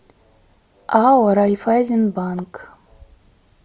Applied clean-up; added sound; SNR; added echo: none; none; none; none.